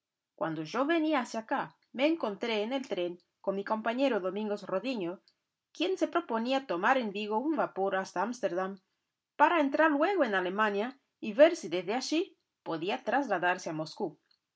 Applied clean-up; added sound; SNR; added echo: none; none; none; none.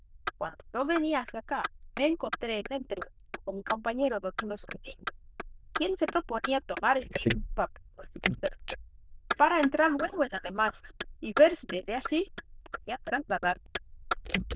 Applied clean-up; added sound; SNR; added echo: neural diffusion model UNIVERSE++.